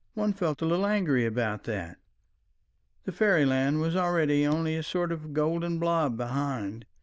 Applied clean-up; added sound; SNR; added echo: neural diffusion model UNIVERSE++.